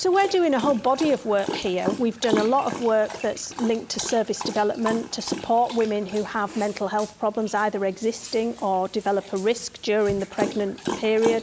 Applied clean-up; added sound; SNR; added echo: none; Dog; 11 dB; none.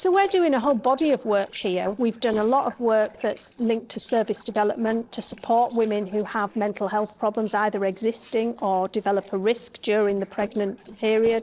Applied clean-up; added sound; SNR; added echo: neural separator model SepFormer DNS4.